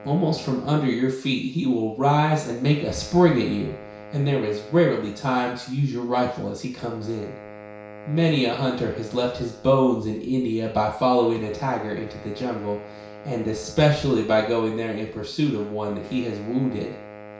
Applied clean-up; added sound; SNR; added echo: none; Wind instrument, woodwind instrument; 19 dB; reverberation time 0.6 s.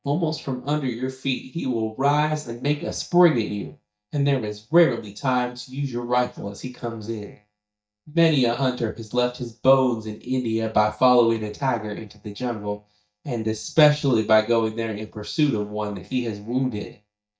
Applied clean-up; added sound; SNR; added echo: neural mask model DeepFilterNet 3.